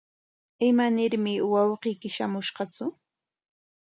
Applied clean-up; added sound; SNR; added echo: none; none; none; none.